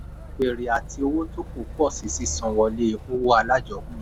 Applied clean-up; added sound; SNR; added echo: none; Motor vehicle (road); 12 dB; none.